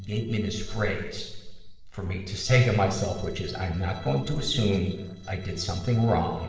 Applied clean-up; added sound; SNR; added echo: neural separator model SepFormer DNS4.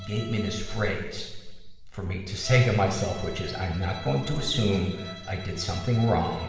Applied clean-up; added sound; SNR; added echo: none; Bowed string instrument; 15 dB; reverberation time 1.2 s.